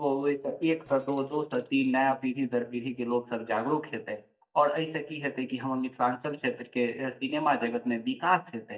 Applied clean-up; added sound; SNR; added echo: neural mask model DeepFilterNet 3.